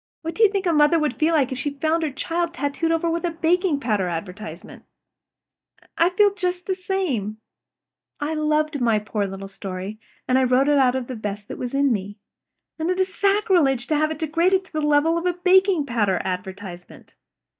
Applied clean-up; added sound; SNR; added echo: neural mask model DeepFilterNet 3.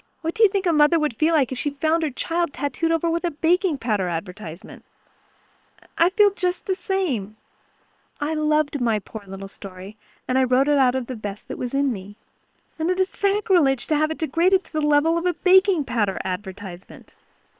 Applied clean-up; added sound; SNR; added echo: neural separator model SepFormer WHAM!.